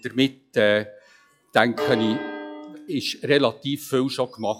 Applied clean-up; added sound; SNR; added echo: classical method log-MMSE.